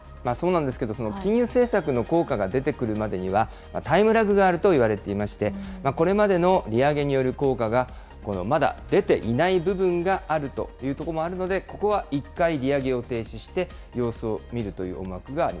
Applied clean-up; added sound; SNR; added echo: none; none; none; none.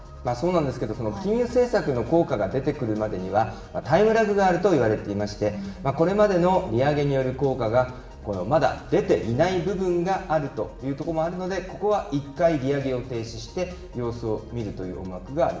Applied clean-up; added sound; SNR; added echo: none; none; none; reverberation time 0.9 s.